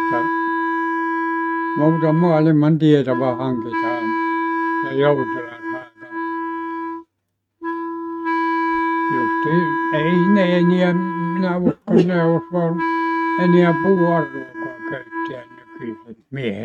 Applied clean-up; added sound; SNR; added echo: neural mask model RNNoise.